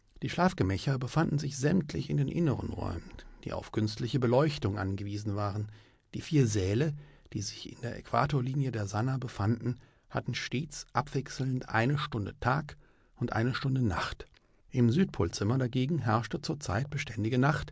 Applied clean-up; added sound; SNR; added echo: none; none; none; none.